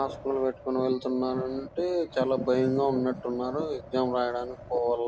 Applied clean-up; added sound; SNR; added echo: none; Wind; 18 dB; none.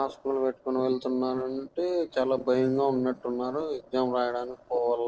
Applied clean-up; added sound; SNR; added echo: neural separator model SepFormer DNS4.